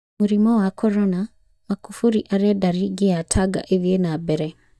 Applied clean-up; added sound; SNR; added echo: neural mask model DeepFilterNet 3.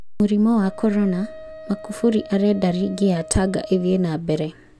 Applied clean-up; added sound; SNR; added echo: none; Wind instrument, woodwind instrument; 19 dB; none.